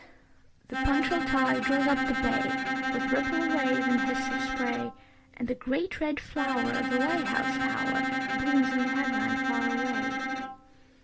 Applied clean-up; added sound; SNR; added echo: none; Bowed string instrument; -1 dB; none.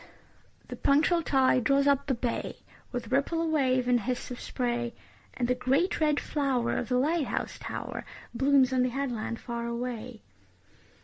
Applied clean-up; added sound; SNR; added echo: none; none; none; none.